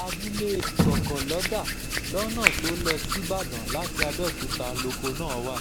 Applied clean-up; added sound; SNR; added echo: none; Slam + Hands; -3 dB; none.